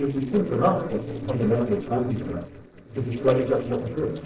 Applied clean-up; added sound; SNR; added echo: neural separator model SepFormer DNS4.